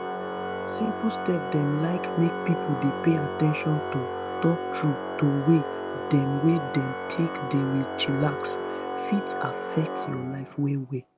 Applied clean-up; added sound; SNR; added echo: none; Organ; 5 dB; none.